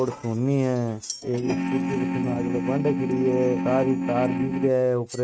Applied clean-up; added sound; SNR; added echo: neural mask model RNNoise.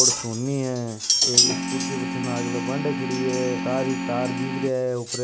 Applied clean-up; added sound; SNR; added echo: none; Organ + Chink, clink; -2 dB; none.